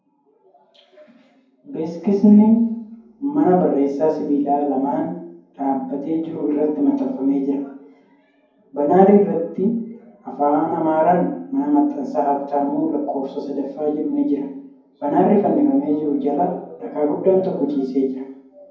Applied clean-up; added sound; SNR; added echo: none; none; none; reverberation time 0.9 s.